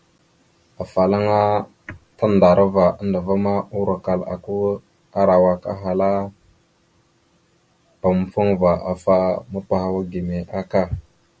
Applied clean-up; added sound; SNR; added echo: none; none; none; none.